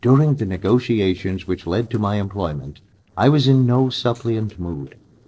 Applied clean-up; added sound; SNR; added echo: neural separator model SepFormer DNS4.